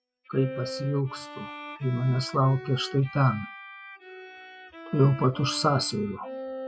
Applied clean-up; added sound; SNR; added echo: classical method Wiener filter.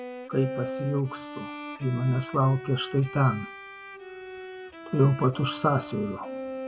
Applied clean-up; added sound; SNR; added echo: none; Bowed string instrument; 11 dB; none.